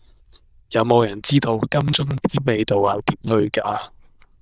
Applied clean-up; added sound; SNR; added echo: neural diffusion model UNIVERSE++.